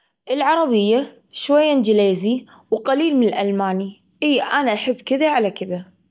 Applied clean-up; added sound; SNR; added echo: none; none; none; none.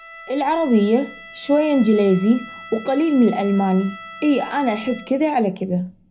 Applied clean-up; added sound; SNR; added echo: none; Bowed string instrument; 19 dB; reverberation time 0.4 s.